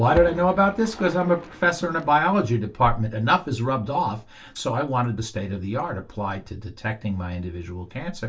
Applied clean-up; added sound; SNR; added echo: none; Splash, splatter; 14 dB; reverberation time 0.2 s.